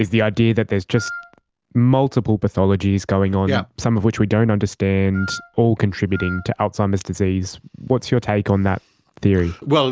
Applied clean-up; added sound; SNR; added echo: none; Wind instrument, woodwind instrument; 14 dB; none.